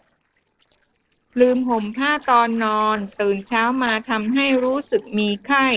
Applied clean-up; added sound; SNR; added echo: neural separator model SepFormer DNS4.